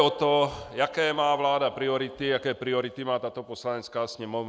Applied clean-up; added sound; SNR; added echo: none; none; none; none.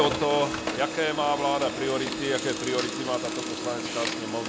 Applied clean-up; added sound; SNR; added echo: none; Printer; 4 dB; none.